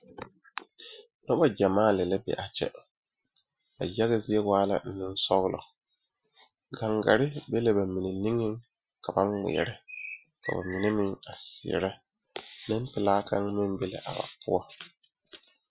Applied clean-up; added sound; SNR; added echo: classical method Wiener filter.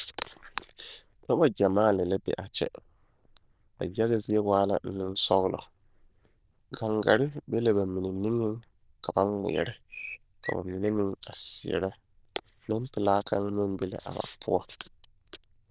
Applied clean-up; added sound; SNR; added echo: neural diffusion model UNIVERSE++.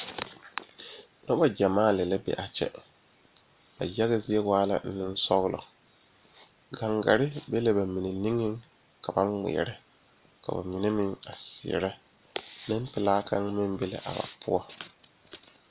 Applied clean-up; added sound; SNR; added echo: none; none; none; none.